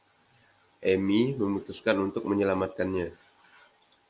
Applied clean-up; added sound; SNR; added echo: none; none; none; none.